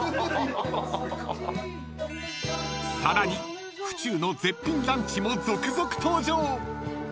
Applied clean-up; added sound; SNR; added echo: none; none; none; none.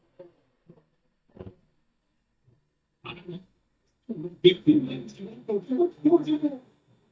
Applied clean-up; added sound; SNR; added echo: neural mask model DeepFilterNet 3.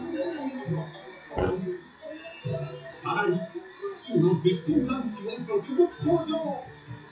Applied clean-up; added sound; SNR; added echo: classical method WPE with log-MMSE.